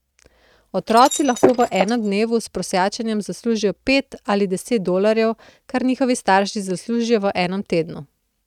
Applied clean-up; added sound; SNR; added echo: neural mask model RNNoise.